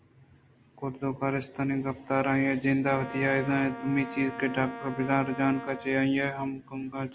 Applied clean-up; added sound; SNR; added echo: none; Brass instrument; 13 dB; none.